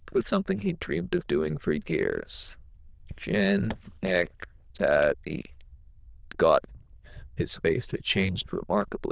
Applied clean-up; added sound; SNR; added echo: neural diffusion model UNIVERSE++.